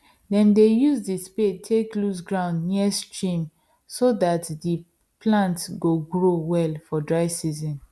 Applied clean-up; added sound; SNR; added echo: none; none; none; none.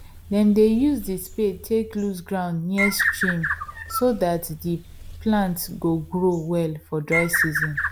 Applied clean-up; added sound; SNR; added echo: none; Bird; 6 dB; none.